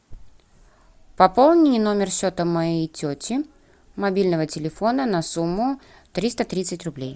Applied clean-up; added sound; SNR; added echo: none; none; none; none.